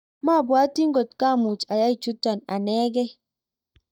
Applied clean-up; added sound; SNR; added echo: neural mask model DeepFilterNet 3.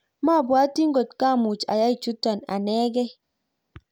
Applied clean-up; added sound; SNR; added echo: none; none; none; none.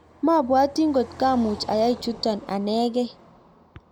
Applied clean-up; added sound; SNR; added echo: none; Car passing by; 20 dB; none.